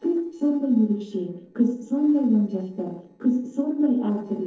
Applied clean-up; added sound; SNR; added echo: neural separator model SepFormer DNS4.